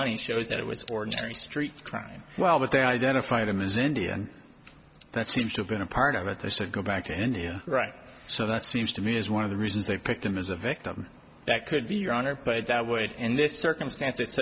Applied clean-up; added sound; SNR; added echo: none; none; none; none.